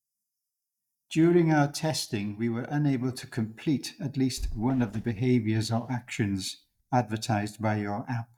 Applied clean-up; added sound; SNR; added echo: neural mask model DeepFilterNet 3.